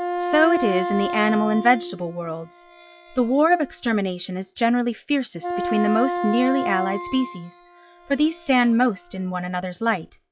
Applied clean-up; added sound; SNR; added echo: classical method log-MMSE.